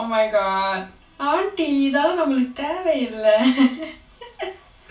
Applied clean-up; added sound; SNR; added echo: none; none; none; reverberation time 0.2 s.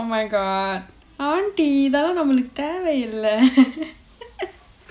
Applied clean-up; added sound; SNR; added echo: none; none; none; none.